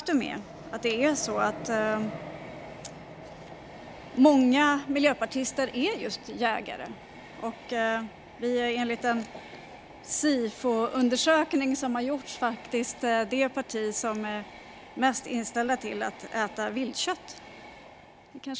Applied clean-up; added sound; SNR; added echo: none; Train; 16 dB; none.